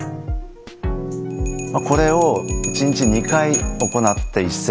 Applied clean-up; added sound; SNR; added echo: none; Bell; 12 dB; none.